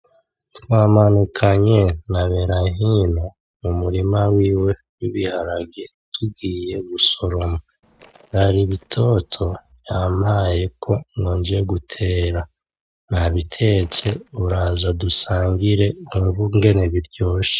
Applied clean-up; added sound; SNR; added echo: neural mask model RNNoise.